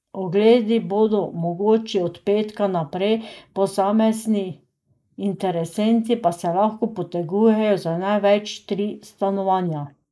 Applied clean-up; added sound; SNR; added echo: neural mask model Resemble Enhance denoiser.